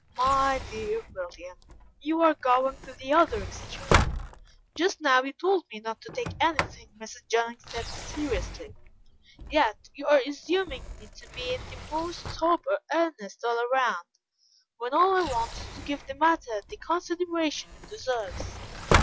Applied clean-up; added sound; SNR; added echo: none; Sliding door; 6 dB; none.